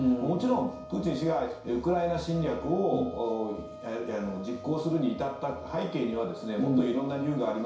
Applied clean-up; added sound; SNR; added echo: none; Wind instrument, woodwind instrument; 16 dB; reverberation time 0.6 s.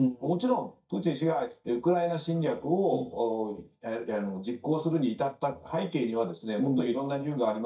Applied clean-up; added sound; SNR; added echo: neural mask model DeepFilterNet 3.